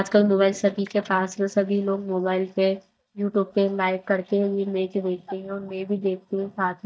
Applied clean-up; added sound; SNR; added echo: neural mask model DeepFilterNet 3.